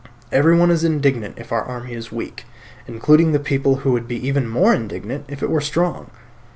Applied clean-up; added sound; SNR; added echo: none; none; none; none.